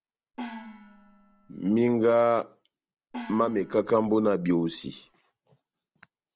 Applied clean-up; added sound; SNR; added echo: none; Gong; 17 dB; none.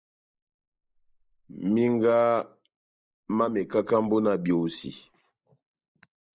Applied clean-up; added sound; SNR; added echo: neural mask model Resemble Enhance denoiser.